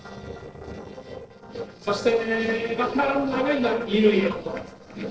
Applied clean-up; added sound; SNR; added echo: neural separator model SepFormer DNS4.